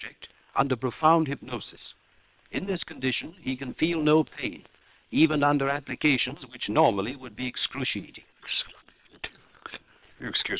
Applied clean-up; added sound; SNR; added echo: neural separator model SepFormer WHAM!.